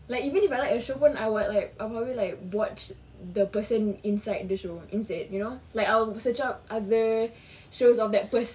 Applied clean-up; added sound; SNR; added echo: none; none; none; none.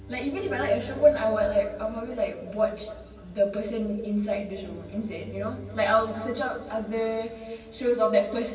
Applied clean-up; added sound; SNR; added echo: none; Bowed string instrument; 18 dB; reverberation time 2.3 s.